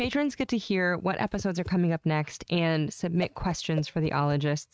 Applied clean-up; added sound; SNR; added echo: neural mask model RNNoise.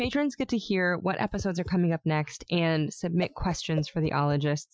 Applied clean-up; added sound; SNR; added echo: classical method Wiener filter.